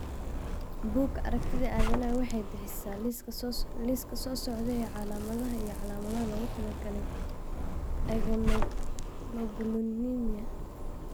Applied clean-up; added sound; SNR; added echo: none; Zipper (clothing); -3 dB; none.